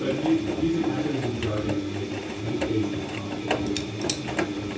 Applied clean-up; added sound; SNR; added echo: none; Engine; 0 dB; reverberation time 0.6 s.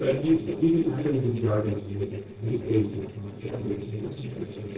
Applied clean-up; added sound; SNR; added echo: neural separator model SepFormer DNS4.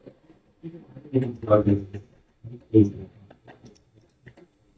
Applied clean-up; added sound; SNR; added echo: neural mask model DeepFilterNet 3.